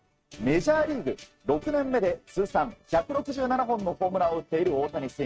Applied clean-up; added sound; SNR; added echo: neural mask model RNNoise.